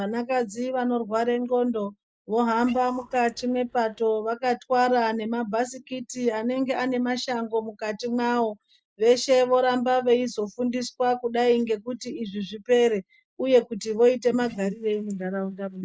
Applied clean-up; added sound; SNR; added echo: neural mask model DeepFilterNet 3.